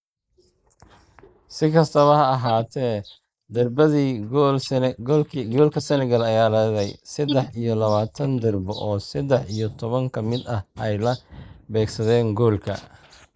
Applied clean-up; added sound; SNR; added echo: neural mask model Resemble Enhance denoiser.